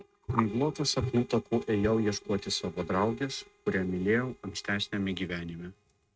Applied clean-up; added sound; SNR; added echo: neural mask model RNNoise.